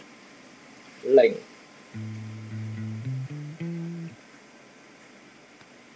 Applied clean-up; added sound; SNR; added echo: none; Electric guitar; 4 dB; none.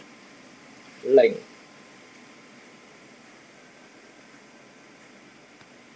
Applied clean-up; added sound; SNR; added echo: none; none; none; none.